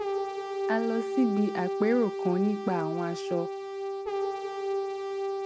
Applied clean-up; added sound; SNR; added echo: none; Brass instrument; 2 dB; none.